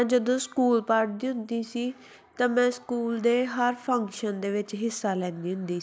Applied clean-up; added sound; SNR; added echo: none; none; none; none.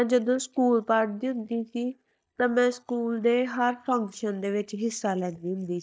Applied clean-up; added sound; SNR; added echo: neural mask model DeepFilterNet 3.